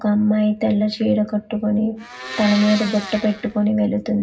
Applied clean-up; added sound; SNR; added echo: none; Domestic sounds, home sounds; 11 dB; reverberation time 0.4 s.